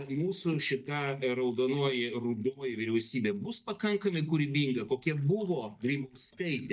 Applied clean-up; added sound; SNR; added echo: neural mask model DeepFilterNet 3.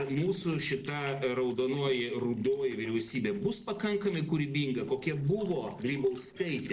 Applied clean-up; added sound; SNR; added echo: neural separator model SepFormer DNS4.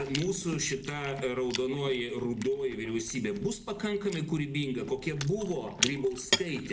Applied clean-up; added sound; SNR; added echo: none; Chewing, mastication; 7 dB; reverberation time 0.6 s.